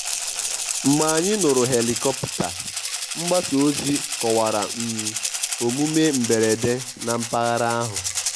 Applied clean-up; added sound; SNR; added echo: none; Rattle (instrument); 2 dB; none.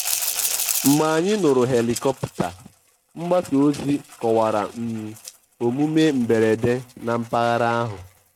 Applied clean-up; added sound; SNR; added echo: neural mask model RNNoise.